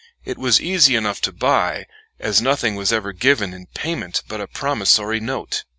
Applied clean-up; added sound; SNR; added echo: none; none; none; none.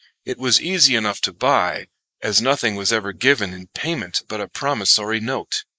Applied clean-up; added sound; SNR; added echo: neural mask model Resemble Enhance denoiser.